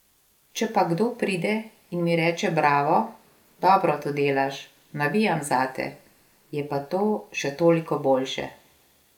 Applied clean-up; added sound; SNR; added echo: none; none; none; none.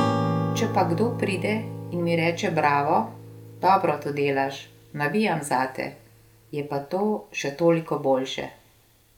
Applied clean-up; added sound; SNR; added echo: none; Acoustic guitar / Strum; 8 dB; none.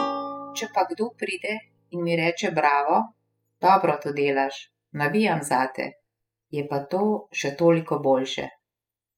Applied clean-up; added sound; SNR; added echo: classical method spectral subtraction.